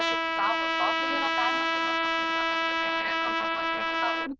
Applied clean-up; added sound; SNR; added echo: neural diffusion model UNIVERSE++.